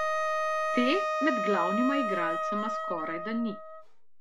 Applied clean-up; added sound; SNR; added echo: none; Wind instrument, woodwind instrument; -1 dB; none.